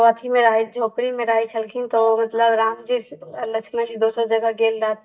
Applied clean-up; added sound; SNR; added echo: neural mask model DeepFilterNet 3.